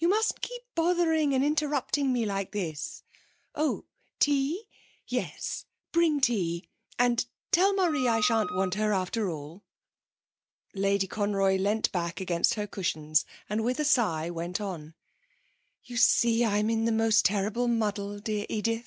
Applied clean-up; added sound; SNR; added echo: none; Wind instrument, woodwind instrument; 8 dB; none.